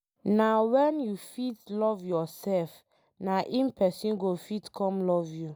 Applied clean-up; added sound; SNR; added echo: none; none; none; none.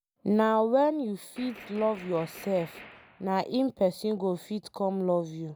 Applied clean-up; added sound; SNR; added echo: none; Gunshot, gunfire; 20 dB; none.